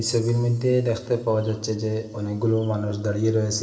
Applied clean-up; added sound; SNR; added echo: none; none; none; reverberation time 2.6 s.